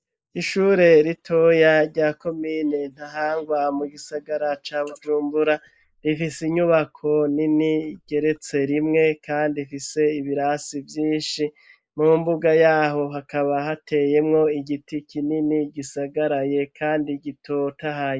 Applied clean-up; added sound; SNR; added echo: neural mask model Resemble Enhance denoiser.